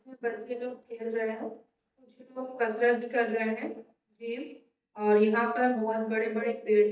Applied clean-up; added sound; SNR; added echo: neural mask model DeepFilterNet 3.